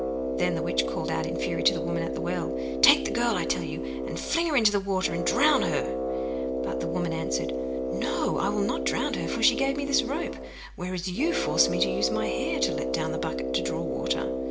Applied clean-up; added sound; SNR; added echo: none; Brass instrument; 1 dB; reverberation time 0.5 s.